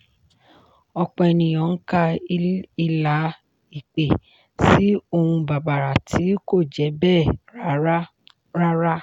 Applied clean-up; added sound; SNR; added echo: none; none; none; none.